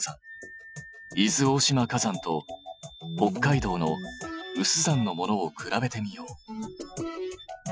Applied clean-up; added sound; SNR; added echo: classical method Wiener filter.